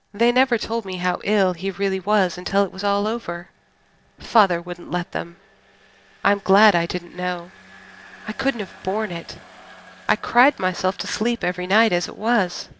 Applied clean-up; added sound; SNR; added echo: neural separator model SepFormer DNS4.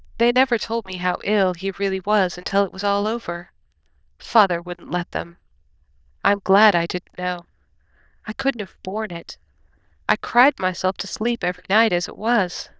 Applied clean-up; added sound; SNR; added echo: neural diffusion model UNIVERSE++.